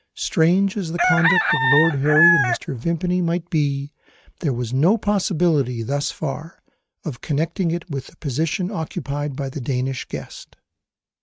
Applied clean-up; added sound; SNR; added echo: neural mask model RNNoise.